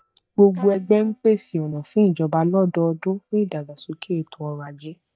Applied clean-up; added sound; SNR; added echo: neural mask model DeepFilterNet 3.